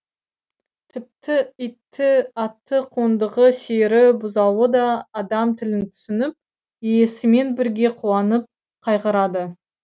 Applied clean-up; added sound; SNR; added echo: none; none; none; none.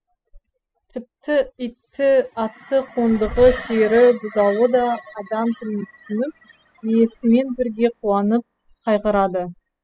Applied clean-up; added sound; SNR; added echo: classical method spectral subtraction.